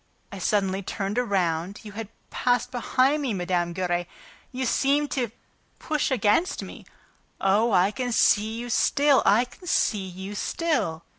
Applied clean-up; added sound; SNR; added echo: none; none; none; none.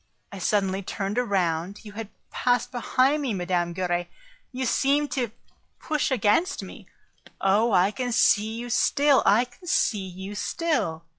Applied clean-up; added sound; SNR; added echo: classical method log-MMSE.